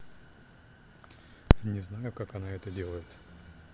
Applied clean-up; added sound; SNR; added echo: none; none; none; none.